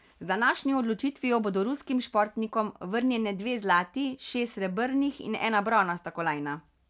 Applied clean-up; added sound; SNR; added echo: none; none; none; none.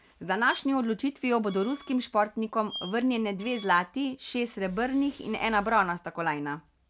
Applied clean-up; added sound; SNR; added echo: none; Breathing + Squeak; 20 dB; none.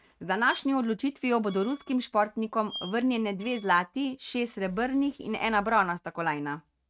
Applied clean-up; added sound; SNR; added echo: neural mask model RNNoise.